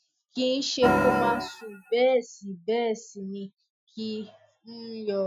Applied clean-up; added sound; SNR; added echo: classical method Wiener filter.